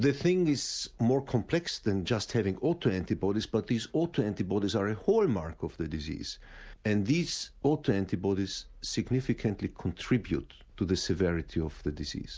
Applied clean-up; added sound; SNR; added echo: none; none; none; none.